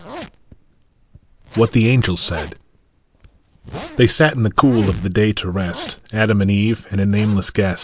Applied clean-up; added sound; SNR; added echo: none; Zipper (clothing); 17 dB; none.